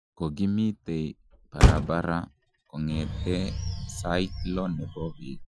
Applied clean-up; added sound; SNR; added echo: classical method Wiener filter.